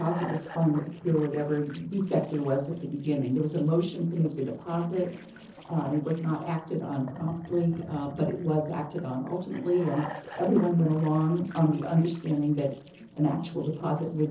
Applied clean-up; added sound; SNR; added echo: neural separator model SepFormer DNS4.